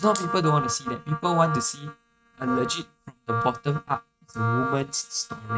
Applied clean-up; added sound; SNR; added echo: neural mask model RNNoise.